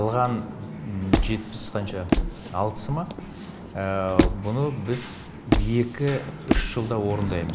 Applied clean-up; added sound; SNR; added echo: none; Squeak; 0 dB; none.